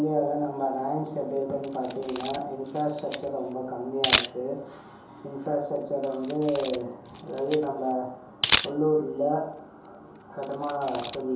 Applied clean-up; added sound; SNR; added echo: none; Camera; 6 dB; reverberation time 2.8 s.